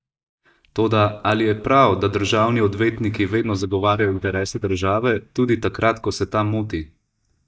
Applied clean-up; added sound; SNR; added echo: neural mask model DeepFilterNet 3.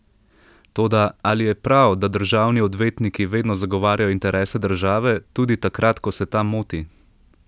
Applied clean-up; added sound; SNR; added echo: none; none; none; none.